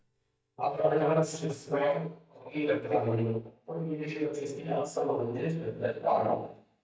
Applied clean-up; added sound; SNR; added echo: neural mask model DeepFilterNet 3.